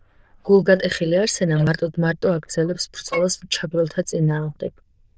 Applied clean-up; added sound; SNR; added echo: neural diffusion model UNIVERSE++.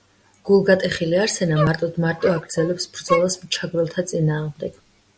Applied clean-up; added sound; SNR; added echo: none; Dog; 11 dB; none.